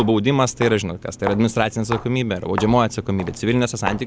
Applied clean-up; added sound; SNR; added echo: none; Walk, footsteps; 13 dB; none.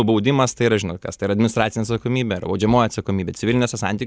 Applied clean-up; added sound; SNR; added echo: none; none; none; none.